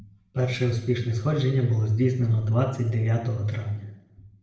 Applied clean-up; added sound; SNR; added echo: none; none; none; reverberation time 0.8 s.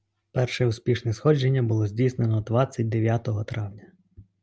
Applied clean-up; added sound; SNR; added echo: none; none; none; none.